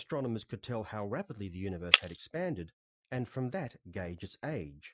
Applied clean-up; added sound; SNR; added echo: classical method Wiener filter.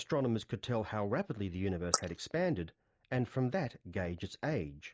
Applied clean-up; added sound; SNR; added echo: neural mask model Resemble Enhance denoiser.